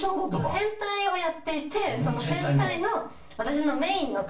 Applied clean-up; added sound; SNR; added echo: none; none; none; reverberation time 0.3 s.